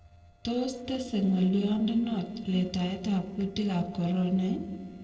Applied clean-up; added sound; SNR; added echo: neural separator model SepFormer DNS4.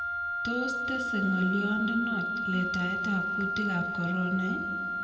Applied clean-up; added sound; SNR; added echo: none; Wind instrument, woodwind instrument; 0 dB; reverberation time 2.4 s.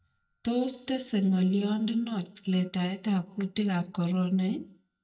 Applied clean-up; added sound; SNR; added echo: neural mask model DeepFilterNet 3.